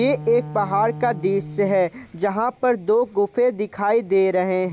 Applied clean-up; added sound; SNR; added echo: none; Wind instrument, woodwind instrument; 16 dB; none.